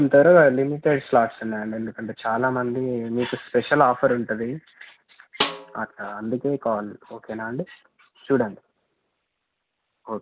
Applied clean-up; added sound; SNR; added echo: none; Snare drum; 7 dB; none.